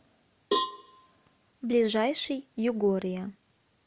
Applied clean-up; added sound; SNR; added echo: none; Cowbell; 5 dB; none.